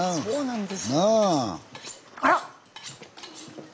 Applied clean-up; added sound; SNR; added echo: none; Cutlery, silverware; 19 dB; none.